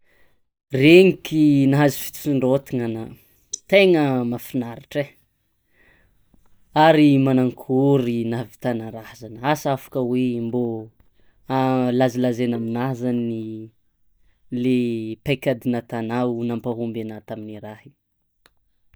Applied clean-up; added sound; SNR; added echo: neural mask model DeepFilterNet 3.